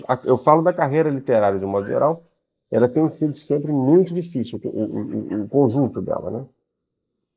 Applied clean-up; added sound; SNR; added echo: neural mask model Resemble Enhance denoiser.